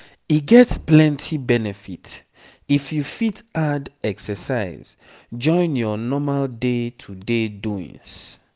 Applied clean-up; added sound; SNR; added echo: none; Tap / Bass drum; 12 dB; none.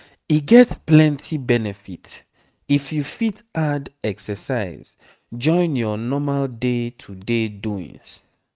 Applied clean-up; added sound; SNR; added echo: neural mask model RNNoise.